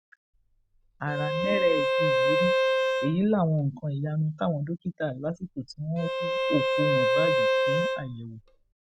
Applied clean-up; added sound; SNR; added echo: none; Bowed string instrument; -3 dB; none.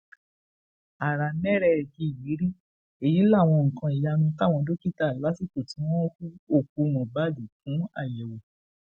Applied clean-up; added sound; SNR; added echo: none; none; none; none.